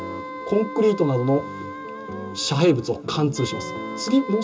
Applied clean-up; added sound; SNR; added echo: none; Wind instrument, woodwind instrument; 13 dB; reverberation time 0.2 s.